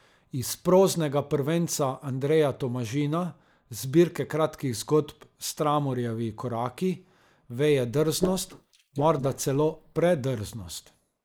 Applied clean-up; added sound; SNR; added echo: neural mask model Resemble Enhance denoiser.